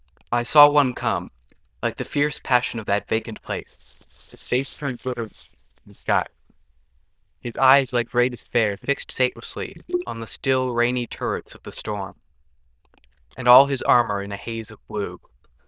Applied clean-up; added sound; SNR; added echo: neural diffusion model UNIVERSE++.